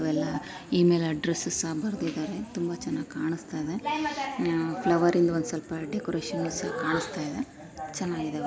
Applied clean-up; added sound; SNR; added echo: none; none; none; none.